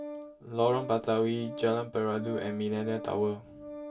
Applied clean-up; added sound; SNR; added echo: none; Organ; 12 dB; reverberation time 0.1 s.